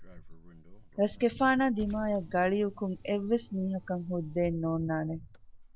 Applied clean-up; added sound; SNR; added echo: none; Car; 17 dB; none.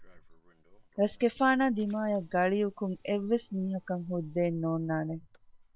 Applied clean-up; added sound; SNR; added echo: neural separator model SepFormer WHAM!.